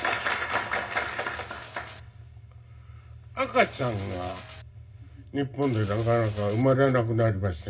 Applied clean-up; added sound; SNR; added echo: none; Mechanisms; 19 dB; reverberation time 0.4 s.